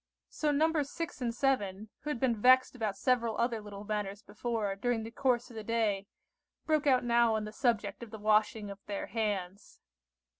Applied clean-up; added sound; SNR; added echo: none; none; none; none.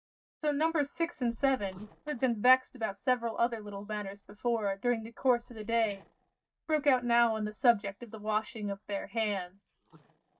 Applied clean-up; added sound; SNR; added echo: neural mask model DeepFilterNet 3.